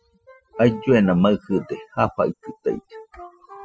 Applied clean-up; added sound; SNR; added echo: classical method spectral subtraction.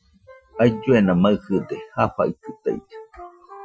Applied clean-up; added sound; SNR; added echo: classical method Wiener filter.